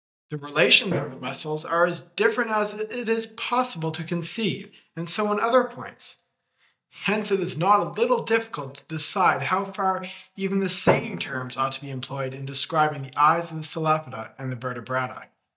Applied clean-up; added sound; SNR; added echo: neural mask model DeepFilterNet 3.